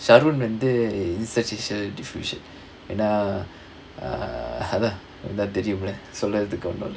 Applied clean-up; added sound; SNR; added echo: none; none; none; none.